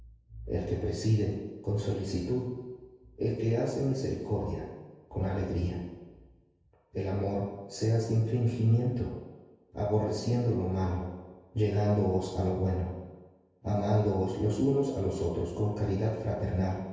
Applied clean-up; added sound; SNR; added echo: none; none; none; reverberation time 1.2 s.